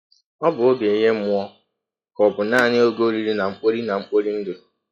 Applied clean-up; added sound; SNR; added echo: classical method log-MMSE.